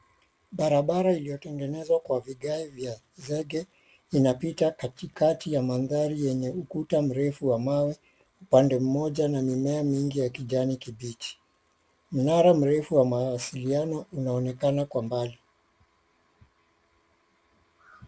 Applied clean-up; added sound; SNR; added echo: none; none; none; none.